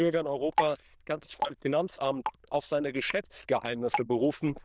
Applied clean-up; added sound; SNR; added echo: neural diffusion model UNIVERSE++.